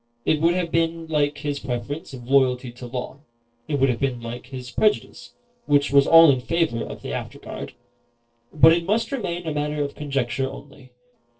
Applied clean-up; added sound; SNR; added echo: neural separator model SepFormer DNS4.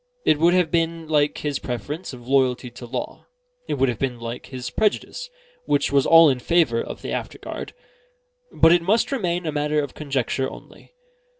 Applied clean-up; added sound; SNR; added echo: none; none; none; none.